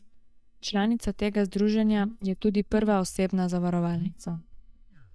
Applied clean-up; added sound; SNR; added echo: neural mask model DeepFilterNet 3.